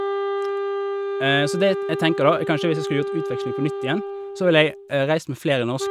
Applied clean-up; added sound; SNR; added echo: none; Wind instrument, woodwind instrument; 5 dB; none.